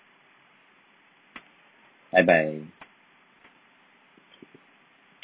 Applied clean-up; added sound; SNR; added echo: none; none; none; none.